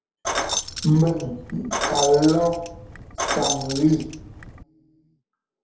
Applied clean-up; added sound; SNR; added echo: none; Keys jangling; 6 dB; reverberation time 0.8 s.